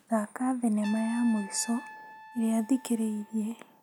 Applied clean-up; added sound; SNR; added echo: none; Trumpet; 18 dB; none.